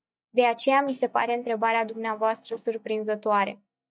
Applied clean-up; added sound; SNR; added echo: neural mask model DeepFilterNet 3.